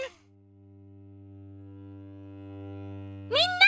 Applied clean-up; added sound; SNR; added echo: none; Bowed string instrument; 14 dB; none.